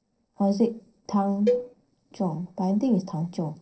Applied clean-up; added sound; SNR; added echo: neural separator model SepFormer DNS4.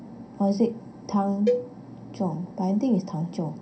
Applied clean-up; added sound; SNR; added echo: none; Cowbell; 5 dB; reverberation time 0.3 s.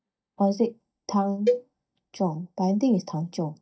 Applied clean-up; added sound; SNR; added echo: neural mask model DeepFilterNet 3.